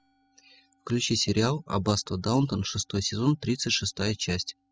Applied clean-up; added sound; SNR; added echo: classical method spectral subtraction.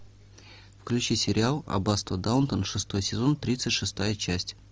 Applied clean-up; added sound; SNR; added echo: none; none; none; none.